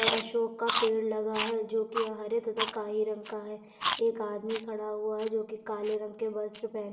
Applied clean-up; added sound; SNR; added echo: none; Chewing, mastication; 6 dB; reverberation time 0.9 s.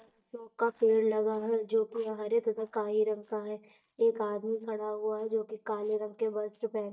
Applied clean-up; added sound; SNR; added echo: neural mask model DeepFilterNet 3.